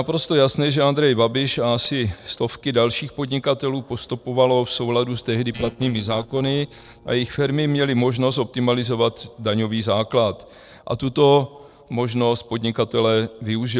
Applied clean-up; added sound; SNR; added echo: neural separator model SepFormer DNS4.